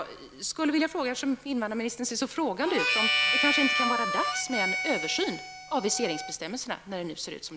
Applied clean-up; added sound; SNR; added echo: none; Harmonica; -2 dB; none.